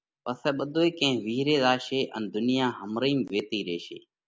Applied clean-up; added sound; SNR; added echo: none; none; none; none.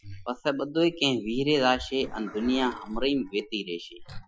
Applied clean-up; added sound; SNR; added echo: classical method Wiener filter.